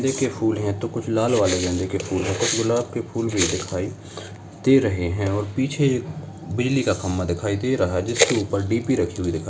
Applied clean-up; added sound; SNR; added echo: none; none; none; none.